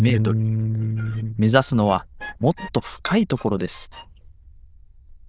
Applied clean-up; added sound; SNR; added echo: neural diffusion model UNIVERSE++.